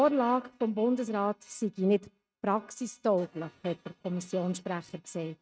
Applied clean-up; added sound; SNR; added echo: neural mask model RNNoise.